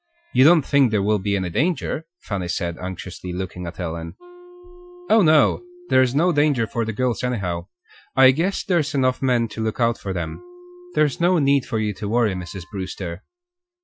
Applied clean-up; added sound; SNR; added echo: classical method Wiener filter.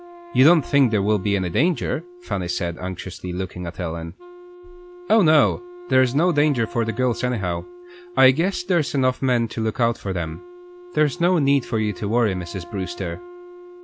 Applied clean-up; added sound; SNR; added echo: none; Wind instrument, woodwind instrument; 19 dB; none.